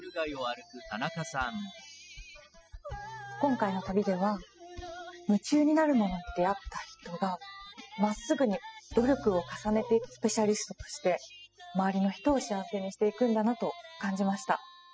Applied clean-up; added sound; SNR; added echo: classical method spectral subtraction.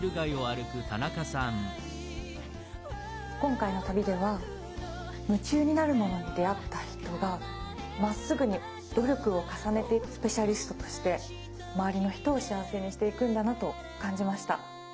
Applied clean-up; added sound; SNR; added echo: none; Bark; 9 dB; none.